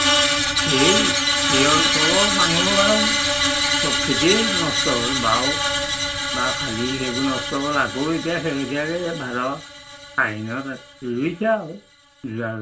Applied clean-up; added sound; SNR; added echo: none; Screech; -2 dB; reverberation time 0.2 s.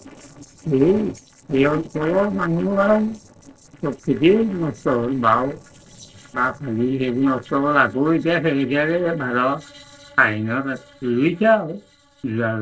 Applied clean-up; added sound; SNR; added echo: neural separator model SepFormer DNS4.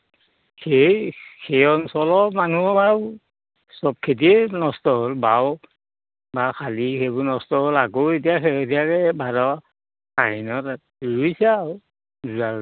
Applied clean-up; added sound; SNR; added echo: none; none; none; none.